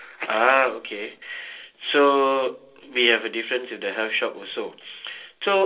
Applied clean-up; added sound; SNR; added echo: none; none; none; reverberation time 0.2 s.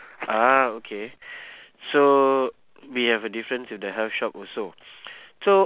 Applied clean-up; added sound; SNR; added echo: none; none; none; none.